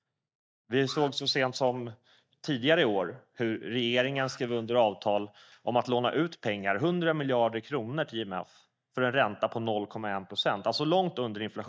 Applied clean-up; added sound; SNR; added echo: neural mask model DeepFilterNet 3.